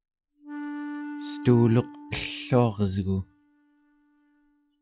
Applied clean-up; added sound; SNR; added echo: classical method log-MMSE.